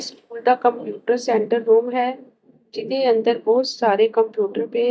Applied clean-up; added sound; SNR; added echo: neural mask model DeepFilterNet 3.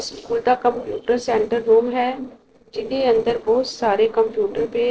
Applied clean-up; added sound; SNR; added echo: neural separator model SepFormer DNS4.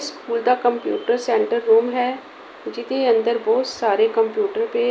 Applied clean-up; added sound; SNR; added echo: none; none; none; none.